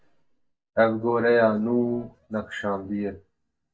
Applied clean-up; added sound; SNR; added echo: neural mask model DeepFilterNet 3.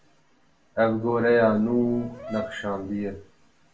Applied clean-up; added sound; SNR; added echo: none; Brass instrument; 16 dB; reverberation time 0.3 s.